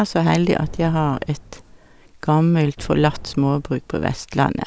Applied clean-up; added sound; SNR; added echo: none; Boom; 17 dB; none.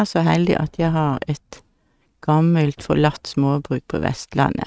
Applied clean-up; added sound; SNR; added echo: neural mask model RNNoise.